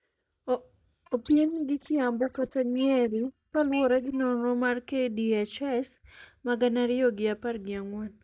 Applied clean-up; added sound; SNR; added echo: neural mask model DeepFilterNet 3.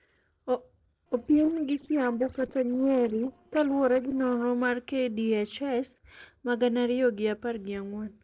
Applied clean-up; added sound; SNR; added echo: neural separator model SepFormer DNS4.